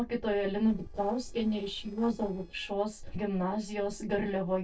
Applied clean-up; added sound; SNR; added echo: neural separator model SepFormer DNS4.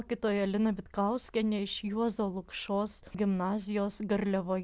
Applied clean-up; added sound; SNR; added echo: none; none; none; none.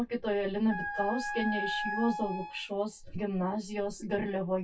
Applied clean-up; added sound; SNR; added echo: classical method WPE with log-MMSE.